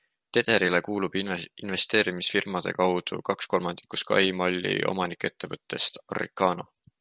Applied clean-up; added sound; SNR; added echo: none; none; none; none.